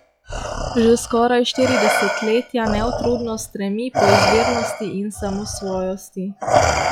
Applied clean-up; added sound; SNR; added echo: classical method log-MMSE.